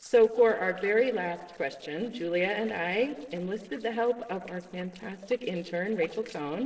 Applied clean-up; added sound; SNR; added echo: neural separator model SepFormer DNS4.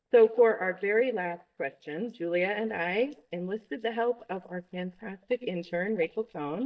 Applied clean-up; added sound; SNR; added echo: neural mask model DeepFilterNet 3.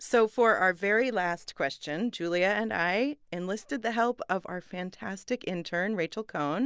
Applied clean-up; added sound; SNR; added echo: none; none; none; none.